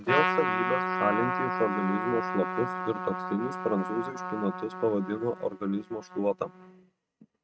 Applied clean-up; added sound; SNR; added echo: neural mask model RNNoise.